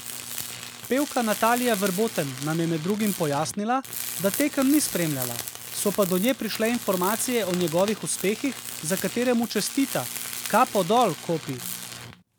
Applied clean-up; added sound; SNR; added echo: none; Tools; 9 dB; none.